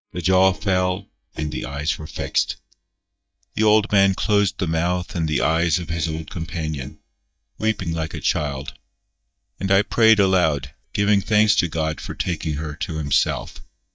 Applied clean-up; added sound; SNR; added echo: neural mask model DeepFilterNet 3.